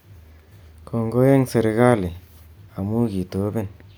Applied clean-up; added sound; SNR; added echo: none; none; none; none.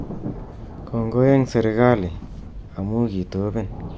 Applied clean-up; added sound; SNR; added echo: none; Thunder; 12 dB; none.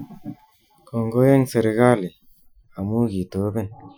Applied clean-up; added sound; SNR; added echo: classical method Wiener filter.